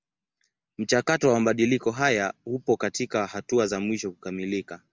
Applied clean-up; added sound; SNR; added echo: none; none; none; none.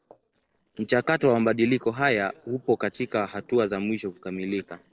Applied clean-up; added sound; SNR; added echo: neural separator model SepFormer DNS4.